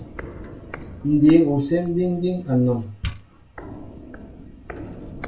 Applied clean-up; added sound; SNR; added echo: none; Walk, footsteps; 16 dB; reverberation time 0.3 s.